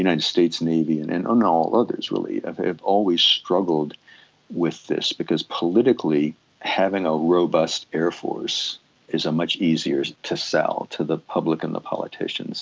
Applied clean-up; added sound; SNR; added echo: none; none; none; none.